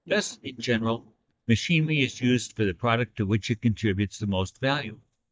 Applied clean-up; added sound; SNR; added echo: neural mask model DeepFilterNet 3.